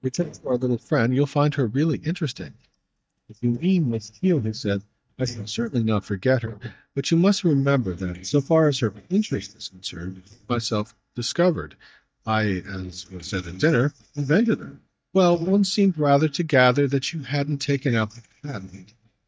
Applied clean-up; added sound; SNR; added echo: neural mask model DeepFilterNet 3.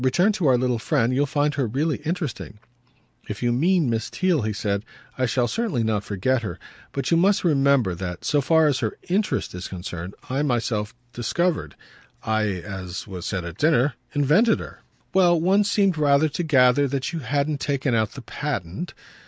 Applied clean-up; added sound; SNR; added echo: none; none; none; none.